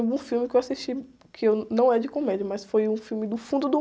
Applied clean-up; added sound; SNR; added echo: none; none; none; none.